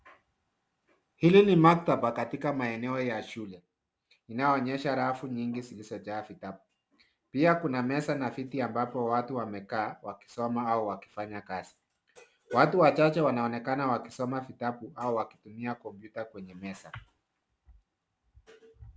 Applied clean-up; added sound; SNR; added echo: none; none; none; none.